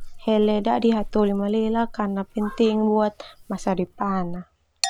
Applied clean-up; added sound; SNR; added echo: none; Chink, clink; 12 dB; none.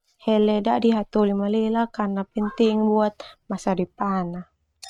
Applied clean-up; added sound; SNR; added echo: neural mask model RNNoise.